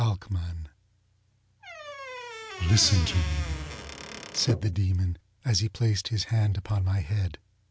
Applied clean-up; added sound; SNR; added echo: none; Squeak / Wood; 11 dB; none.